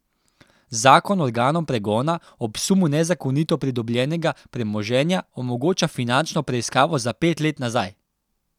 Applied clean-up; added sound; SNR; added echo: none; none; none; none.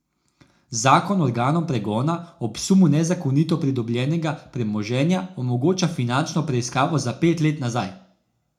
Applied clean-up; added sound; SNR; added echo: none; none; none; reverberation time 0.3 s.